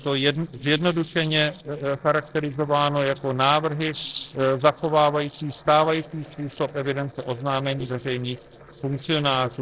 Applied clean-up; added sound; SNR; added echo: neural separator model SepFormer DNS4.